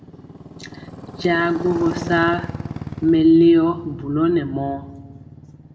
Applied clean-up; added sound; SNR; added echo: none; Motorcycle; 13 dB; reverberation time 0.7 s.